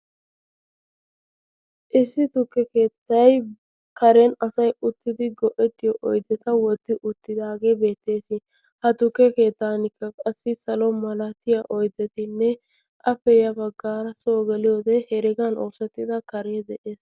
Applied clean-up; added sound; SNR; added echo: none; none; none; none.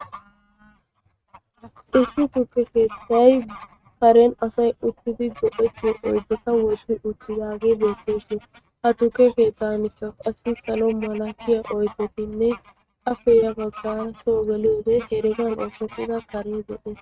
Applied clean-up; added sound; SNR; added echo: neural mask model RNNoise.